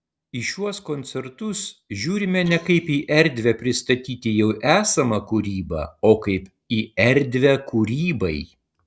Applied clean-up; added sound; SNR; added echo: neural separator model SepFormer DNS4.